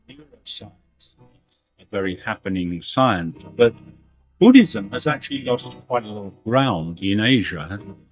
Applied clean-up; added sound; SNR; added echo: neural mask model DeepFilterNet 3.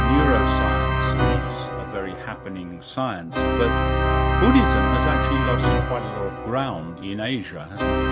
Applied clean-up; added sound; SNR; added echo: none; Organ; -5 dB; none.